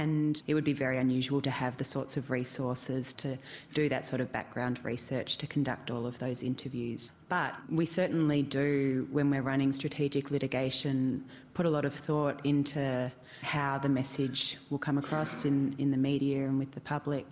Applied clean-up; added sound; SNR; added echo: none; none; none; none.